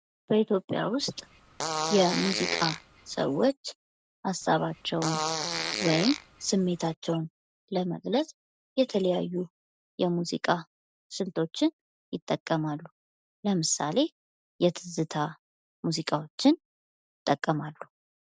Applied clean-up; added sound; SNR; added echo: none; Fart; 4 dB; none.